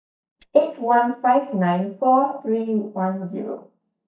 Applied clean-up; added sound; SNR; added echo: neural mask model DeepFilterNet 3.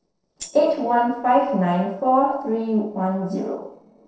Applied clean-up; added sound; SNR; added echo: neural separator model SepFormer DNS4.